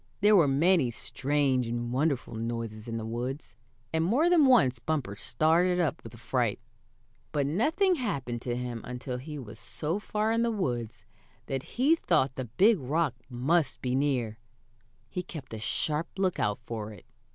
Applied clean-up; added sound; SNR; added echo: none; none; none; none.